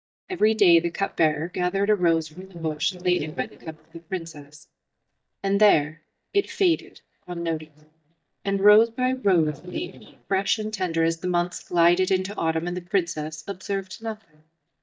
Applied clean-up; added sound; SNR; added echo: neural mask model DeepFilterNet 3.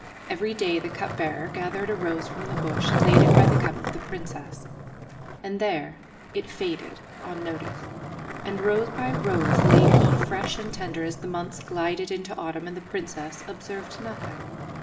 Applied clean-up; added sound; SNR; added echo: none; Skateboard; -4 dB; reverberation time 2.4 s.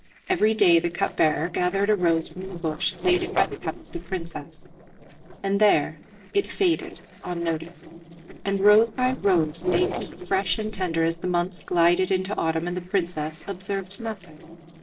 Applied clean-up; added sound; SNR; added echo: neural separator model SepFormer DNS4.